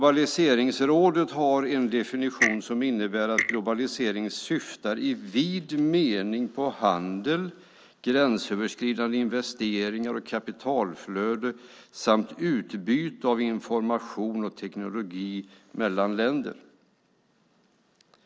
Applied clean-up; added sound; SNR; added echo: none; Clock; 4 dB; none.